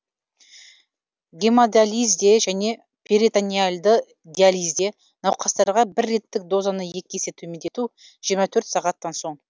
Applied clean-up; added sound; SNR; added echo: none; none; none; none.